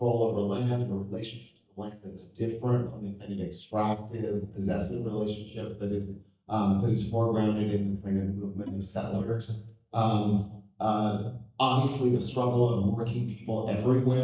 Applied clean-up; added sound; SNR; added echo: neural mask model DeepFilterNet 3.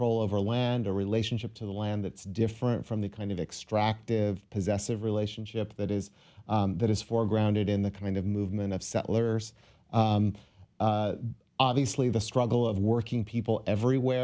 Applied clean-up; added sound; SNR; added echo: none; none; none; none.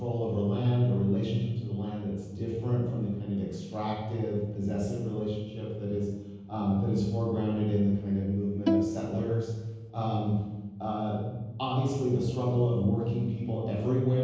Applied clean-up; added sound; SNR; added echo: none; Bowed string instrument; 2 dB; reverberation time 1.3 s.